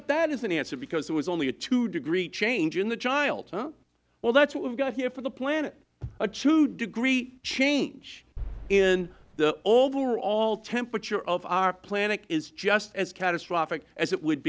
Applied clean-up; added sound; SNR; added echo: none; Boom; 15 dB; none.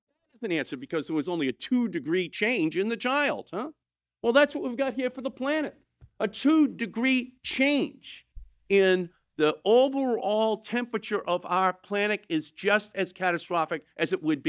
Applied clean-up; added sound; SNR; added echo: neural mask model DeepFilterNet 3.